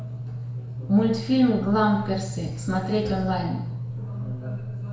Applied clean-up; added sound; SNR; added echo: none; none; none; reverberation time 0.7 s.